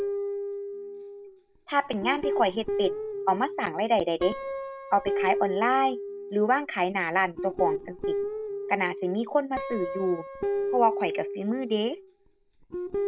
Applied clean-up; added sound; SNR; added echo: none; Guitar; 4 dB; none.